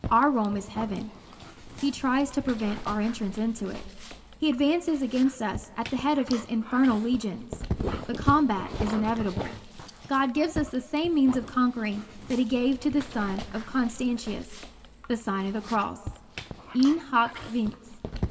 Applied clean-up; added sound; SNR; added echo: none; Dog; 11 dB; reverberation time 1.4 s.